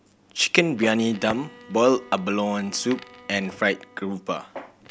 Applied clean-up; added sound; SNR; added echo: none; Bowed string instrument + Crackle; 19 dB; none.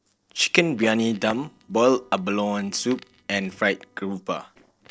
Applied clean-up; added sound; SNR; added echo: neural separator model SepFormer DNS4.